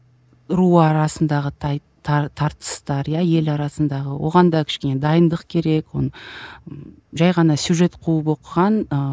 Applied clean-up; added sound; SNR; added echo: none; none; none; none.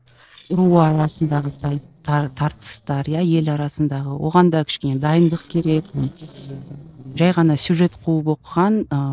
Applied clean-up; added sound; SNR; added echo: neural separator model SepFormer DNS4.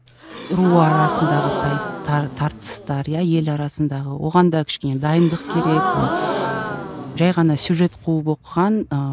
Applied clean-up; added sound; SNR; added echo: none; Gasp; 5 dB; none.